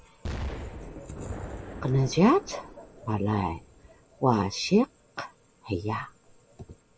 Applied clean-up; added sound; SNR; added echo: none; Explosion; 13 dB; none.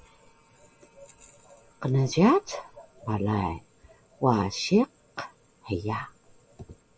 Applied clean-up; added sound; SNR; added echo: none; none; none; none.